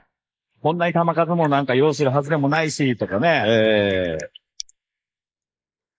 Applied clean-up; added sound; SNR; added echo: neural mask model Resemble Enhance denoiser.